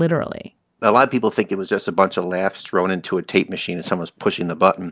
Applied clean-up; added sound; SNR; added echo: none; none; none; none.